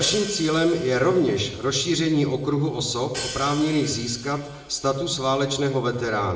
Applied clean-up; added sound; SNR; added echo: none; Hi-hat; 16 dB; reverberation time 0.7 s.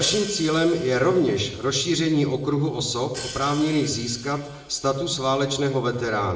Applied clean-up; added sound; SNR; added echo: neural separator model SepFormer DNS4.